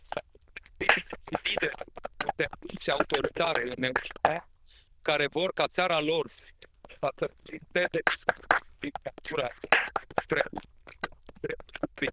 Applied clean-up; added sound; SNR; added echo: neural diffusion model UNIVERSE++.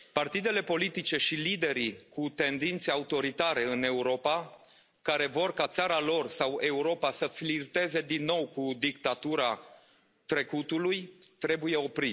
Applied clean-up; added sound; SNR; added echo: none; none; none; none.